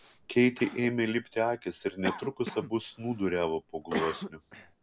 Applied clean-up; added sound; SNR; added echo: none; Cough; 11 dB; none.